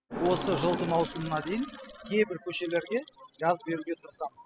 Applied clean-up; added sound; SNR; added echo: classical method spectral subtraction.